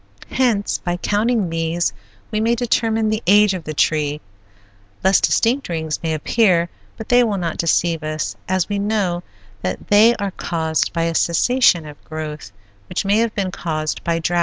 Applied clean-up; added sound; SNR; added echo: none; none; none; none.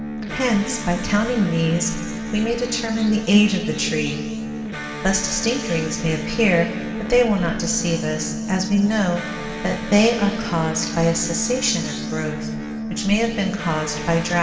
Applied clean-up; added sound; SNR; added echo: none; Electric guitar; 7 dB; reverberation time 2.1 s.